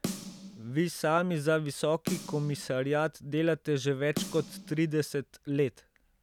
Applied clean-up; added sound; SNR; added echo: none; Snare drum; 12 dB; none.